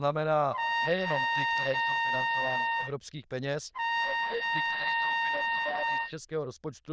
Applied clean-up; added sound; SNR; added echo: neural diffusion model UNIVERSE++.